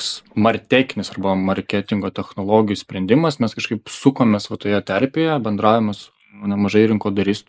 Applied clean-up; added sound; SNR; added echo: neural mask model Resemble Enhance denoiser.